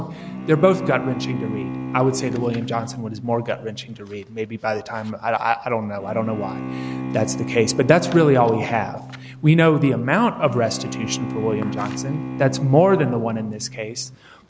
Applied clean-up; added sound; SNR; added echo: none; Bowed string instrument; 9 dB; none.